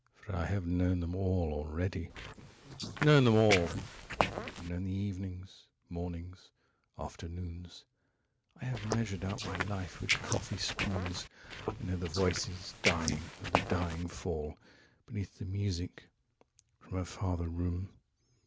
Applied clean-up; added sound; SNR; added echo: neural mask model Resemble Enhance denoiser.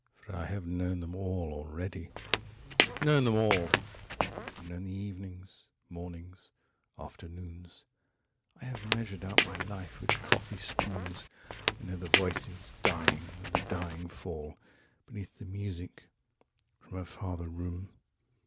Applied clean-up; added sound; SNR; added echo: none; Squeak / Walk, footsteps; -4 dB; none.